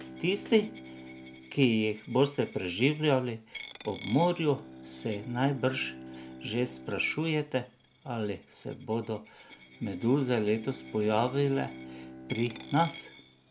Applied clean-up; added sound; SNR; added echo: none; Coin (dropping) + Bowed string instrument; 16 dB; none.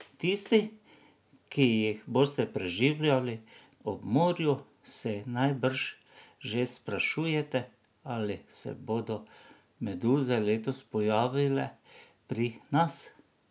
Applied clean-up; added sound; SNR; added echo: none; none; none; none.